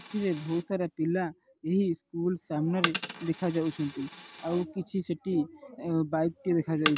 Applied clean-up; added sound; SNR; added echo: none; Coin (dropping); 10 dB; none.